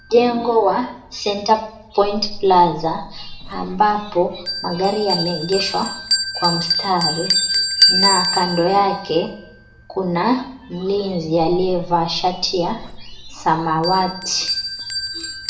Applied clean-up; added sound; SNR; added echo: none; Bell; 5 dB; reverberation time 0.6 s.